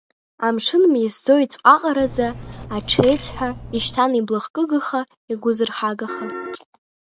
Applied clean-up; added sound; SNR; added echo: none; Piano + Cutlery, silverware; 11 dB; none.